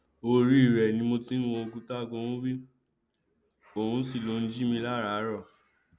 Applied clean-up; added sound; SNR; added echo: none; none; none; none.